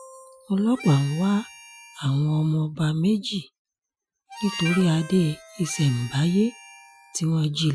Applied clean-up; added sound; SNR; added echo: classical method Wiener filter.